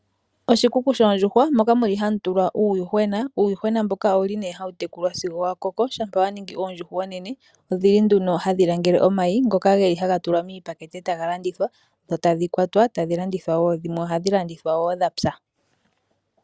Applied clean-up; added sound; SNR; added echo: none; none; none; none.